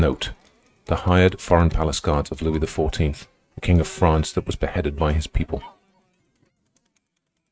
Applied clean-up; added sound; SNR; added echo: neural mask model RNNoise.